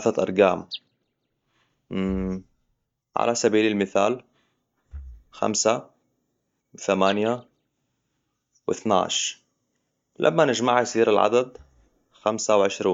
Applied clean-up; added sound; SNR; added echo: neural mask model DeepFilterNet 3.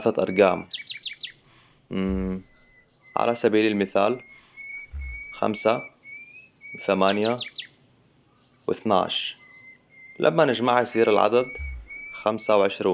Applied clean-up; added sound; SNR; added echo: none; Breathing + Bird; 16 dB; none.